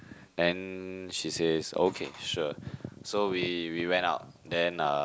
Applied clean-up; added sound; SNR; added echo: none; none; none; none.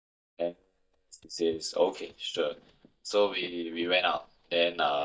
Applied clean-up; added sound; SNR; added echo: neural mask model DeepFilterNet 3.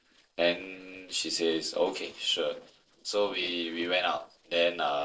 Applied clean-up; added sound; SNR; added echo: neural separator model SepFormer DNS4.